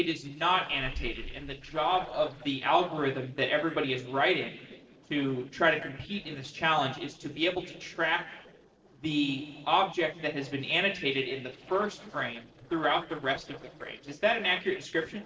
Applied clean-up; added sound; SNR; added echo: neural separator model SepFormer DNS4.